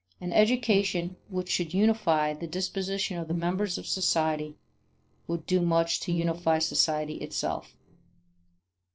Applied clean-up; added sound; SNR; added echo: neural separator model SepFormer DNS4.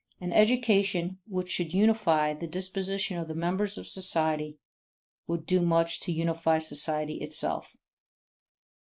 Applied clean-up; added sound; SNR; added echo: neural mask model Resemble Enhance denoiser.